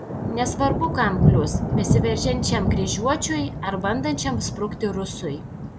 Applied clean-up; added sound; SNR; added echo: none; Thunder; -2 dB; none.